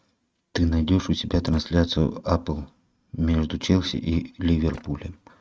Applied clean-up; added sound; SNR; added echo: neural mask model RNNoise.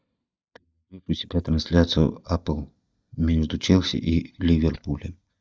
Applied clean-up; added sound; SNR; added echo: neural mask model DeepFilterNet 3.